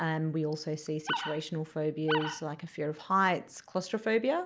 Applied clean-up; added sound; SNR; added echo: neural mask model Resemble Enhance denoiser.